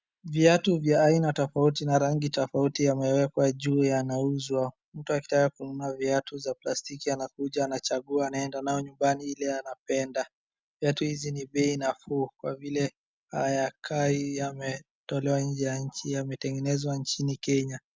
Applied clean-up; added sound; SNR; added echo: none; none; none; none.